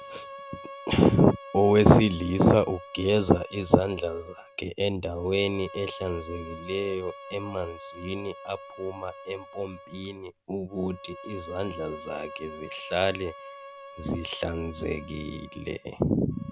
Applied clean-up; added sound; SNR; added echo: none; Bowed string instrument; 17 dB; none.